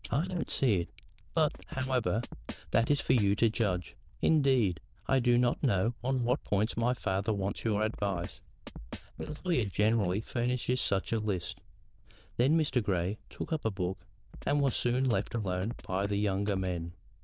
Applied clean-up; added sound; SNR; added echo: neural diffusion model UNIVERSE++.